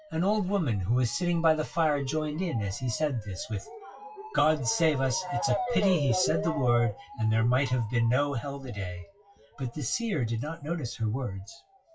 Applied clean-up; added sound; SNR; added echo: classical method WPE with log-MMSE.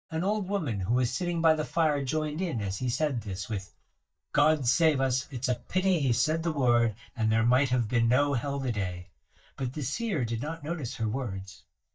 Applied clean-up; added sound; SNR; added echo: neural mask model DeepFilterNet 3.